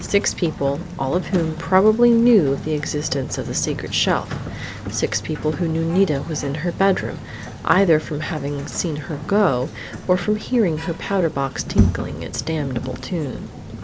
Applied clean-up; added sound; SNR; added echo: none; Sliding door; 9 dB; none.